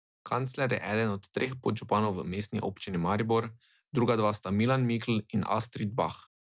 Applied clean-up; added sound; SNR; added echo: none; none; none; none.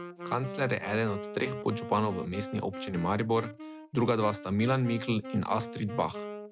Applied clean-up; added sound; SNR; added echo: none; Wind instrument, woodwind instrument; 11 dB; none.